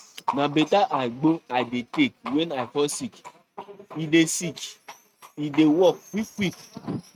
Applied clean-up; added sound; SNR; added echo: neural mask model RNNoise.